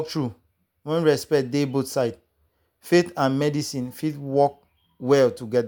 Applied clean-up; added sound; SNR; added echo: none; none; none; none.